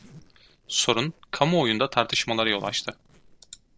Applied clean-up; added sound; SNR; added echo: neural separator model SepFormer DNS4.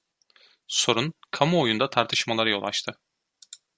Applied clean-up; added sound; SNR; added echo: none; none; none; none.